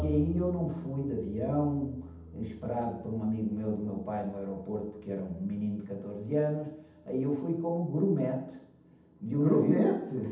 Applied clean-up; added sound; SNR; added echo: none; Bowed string instrument; 15 dB; reverberation time 0.8 s.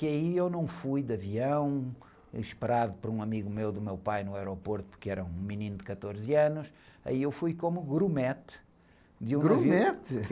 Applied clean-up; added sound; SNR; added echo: none; none; none; none.